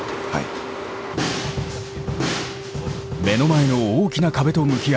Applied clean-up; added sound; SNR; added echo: none; Wind instrument, woodwind instrument; 14 dB; none.